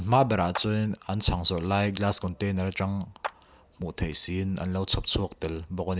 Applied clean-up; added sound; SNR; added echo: none; Clapping; 15 dB; none.